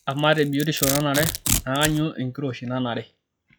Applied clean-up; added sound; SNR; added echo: classical method log-MMSE.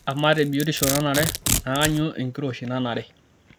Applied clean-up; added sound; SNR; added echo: none; Domestic sounds, home sounds; 6 dB; none.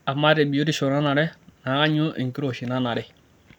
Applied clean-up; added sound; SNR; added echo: none; none; none; none.